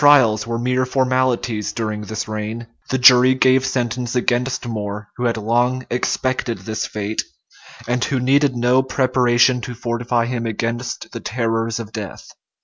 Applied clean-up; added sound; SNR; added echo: none; none; none; none.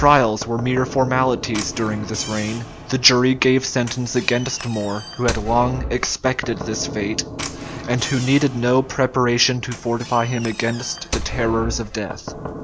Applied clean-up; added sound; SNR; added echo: none; Knock / Slam; 11 dB; none.